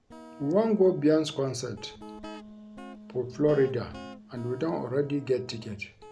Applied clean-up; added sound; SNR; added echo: none; Wind instrument, woodwind instrument + Guitar; 18 dB; none.